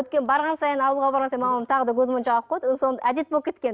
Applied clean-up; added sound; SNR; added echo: none; none; none; none.